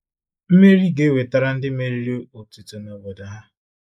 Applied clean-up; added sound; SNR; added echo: neural mask model Resemble Enhance denoiser.